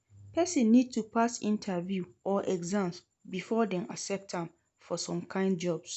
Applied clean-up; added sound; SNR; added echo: none; none; none; none.